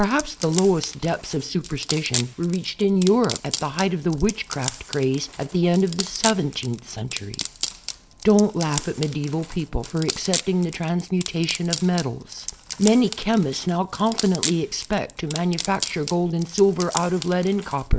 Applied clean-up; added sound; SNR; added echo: none; Wood; 11 dB; none.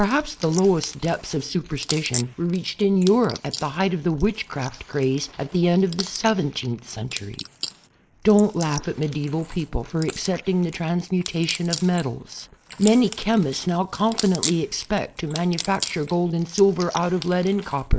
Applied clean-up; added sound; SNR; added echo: neural mask model Resemble Enhance denoiser.